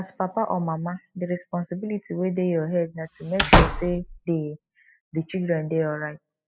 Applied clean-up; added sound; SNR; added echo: classical method spectral subtraction.